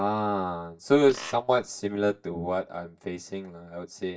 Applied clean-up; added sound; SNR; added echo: neural mask model DeepFilterNet 3.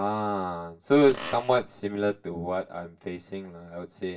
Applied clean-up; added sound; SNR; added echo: none; Fart; 14 dB; reverberation time 0.2 s.